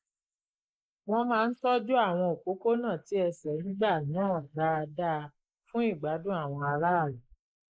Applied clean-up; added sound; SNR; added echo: neural mask model Resemble Enhance denoiser.